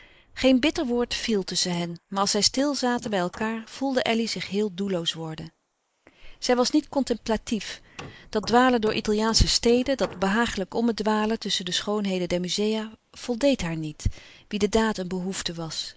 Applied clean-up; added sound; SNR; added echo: neural mask model Resemble Enhance denoiser.